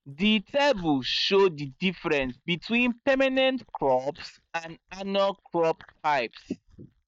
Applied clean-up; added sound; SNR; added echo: neural mask model DeepFilterNet 3.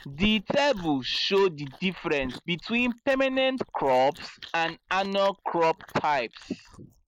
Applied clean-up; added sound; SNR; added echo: neural mask model Resemble Enhance denoiser.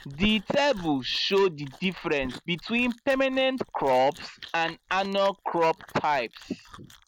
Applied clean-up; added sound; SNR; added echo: none; Chewing, mastication; 19 dB; none.